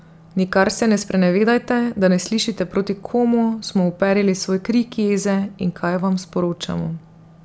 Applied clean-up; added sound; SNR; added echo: none; none; none; none.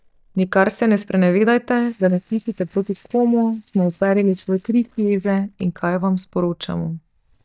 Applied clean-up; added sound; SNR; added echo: neural mask model DeepFilterNet 3.